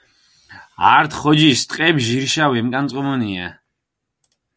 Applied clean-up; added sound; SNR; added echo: none; none; none; none.